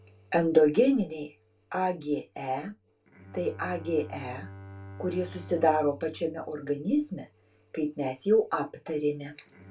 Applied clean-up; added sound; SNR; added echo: none; Bowed string instrument; 19 dB; reverberation time 0.2 s.